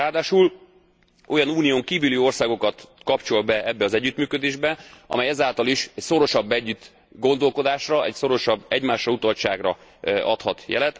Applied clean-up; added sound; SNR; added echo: none; none; none; none.